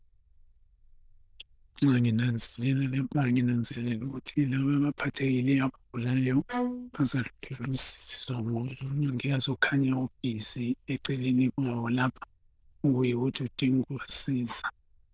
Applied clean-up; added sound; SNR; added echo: neural diffusion model UNIVERSE++.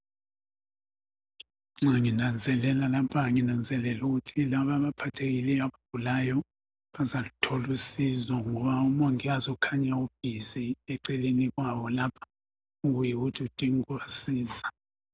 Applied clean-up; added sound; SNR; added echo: none; none; none; none.